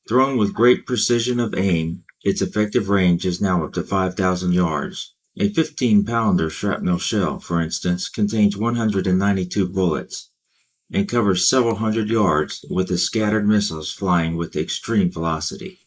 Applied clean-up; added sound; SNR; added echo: neural mask model Resemble Enhance denoiser.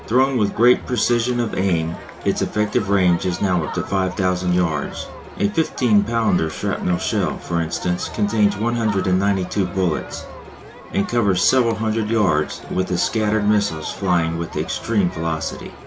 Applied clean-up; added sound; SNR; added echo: none; Crowd; 14 dB; none.